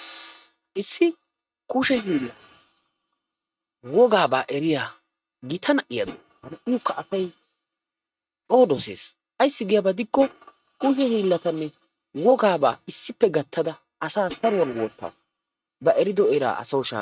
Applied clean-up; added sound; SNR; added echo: neural mask model RNNoise.